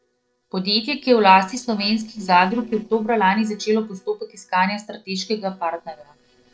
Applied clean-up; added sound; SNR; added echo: neural separator model SepFormer DNS4.